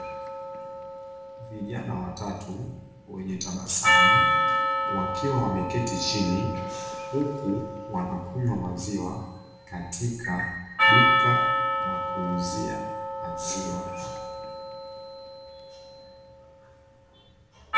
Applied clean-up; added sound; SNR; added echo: none; Percussion; -4 dB; reverberation time 0.9 s.